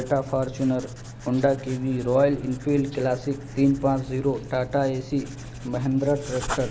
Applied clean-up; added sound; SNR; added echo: none; Writing; 13 dB; none.